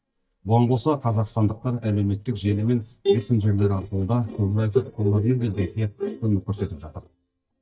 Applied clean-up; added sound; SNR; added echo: neural mask model DeepFilterNet 3.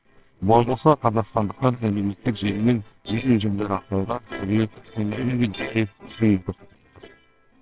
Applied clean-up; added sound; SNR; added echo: neural separator model SepFormer WHAMR!.